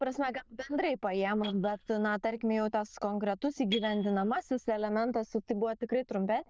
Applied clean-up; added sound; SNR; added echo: neural diffusion model UNIVERSE++.